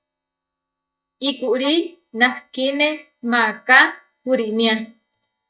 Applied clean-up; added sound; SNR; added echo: neural mask model DeepFilterNet 3.